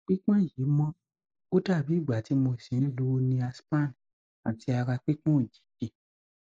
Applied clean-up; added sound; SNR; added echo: neural mask model Resemble Enhance denoiser.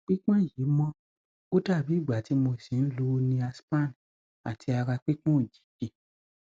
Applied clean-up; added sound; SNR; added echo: none; none; none; none.